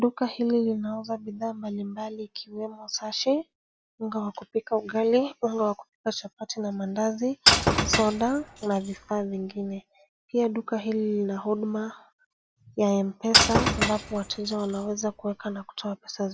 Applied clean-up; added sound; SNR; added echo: none; Shatter / Crushing; -2 dB; none.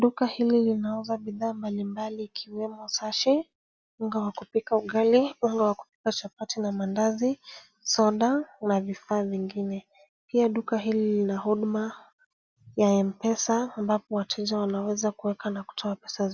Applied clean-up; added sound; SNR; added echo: none; none; none; none.